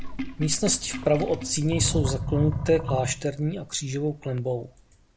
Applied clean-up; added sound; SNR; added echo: none; Sink (filling or washing); 5 dB; none.